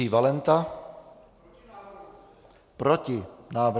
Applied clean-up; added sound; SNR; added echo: none; none; none; none.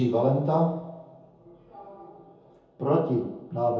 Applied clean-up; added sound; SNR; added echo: none; none; none; reverberation time 0.7 s.